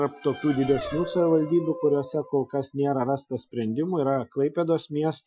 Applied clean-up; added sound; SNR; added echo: classical method Wiener filter.